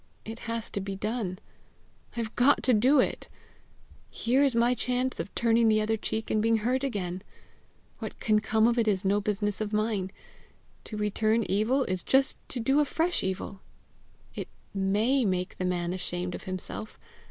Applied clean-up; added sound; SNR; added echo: none; none; none; none.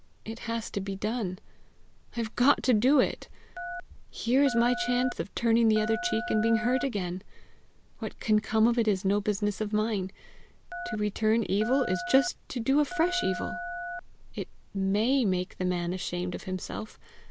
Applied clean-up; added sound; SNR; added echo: none; Telephone; 9 dB; none.